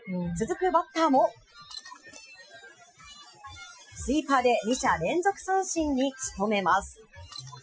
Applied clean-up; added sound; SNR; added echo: classical method Wiener filter.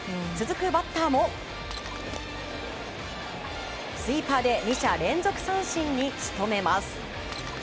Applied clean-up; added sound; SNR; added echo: none; Harp + Shatter; 18 dB; none.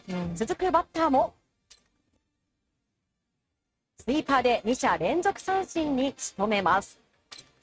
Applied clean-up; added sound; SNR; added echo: neural mask model RNNoise.